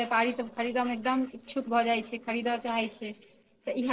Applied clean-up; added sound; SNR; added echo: neural separator model SepFormer DNS4.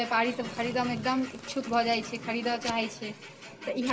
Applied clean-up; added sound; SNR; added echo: none; Packing tape, duct tape / Tearing + Chirp, tweet; 15 dB; none.